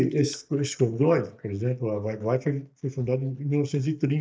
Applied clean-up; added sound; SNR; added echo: neural mask model DeepFilterNet 3.